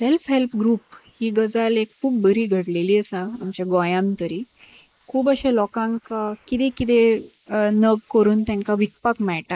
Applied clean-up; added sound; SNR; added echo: neural mask model Resemble Enhance denoiser.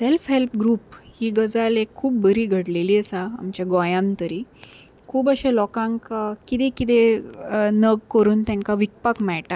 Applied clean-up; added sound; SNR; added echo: none; none; none; none.